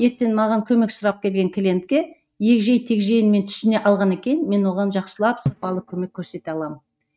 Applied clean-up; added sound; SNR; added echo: neural mask model RNNoise.